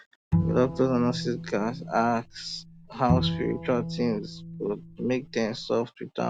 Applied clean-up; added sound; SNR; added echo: none; Bowed string instrument; 4 dB; none.